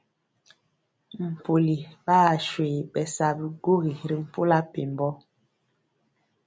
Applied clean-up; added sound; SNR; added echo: none; none; none; none.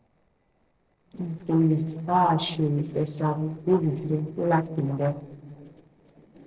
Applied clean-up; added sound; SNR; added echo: neural separator model SepFormer DNS4.